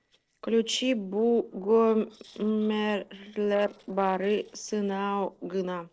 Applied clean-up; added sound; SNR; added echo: neural separator model SepFormer DNS4.